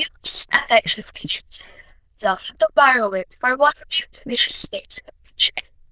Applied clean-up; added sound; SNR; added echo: neural diffusion model UNIVERSE++.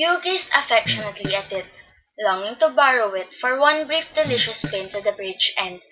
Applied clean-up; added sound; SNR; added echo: none; Fart; 14 dB; none.